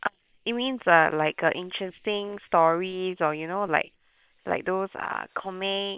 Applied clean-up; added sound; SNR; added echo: neural separator model SepFormer WHAM!.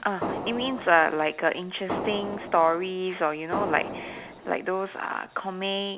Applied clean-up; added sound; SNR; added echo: none; Fireworks; 8 dB; none.